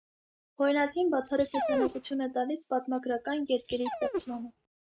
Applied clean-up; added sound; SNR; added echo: neural mask model RNNoise.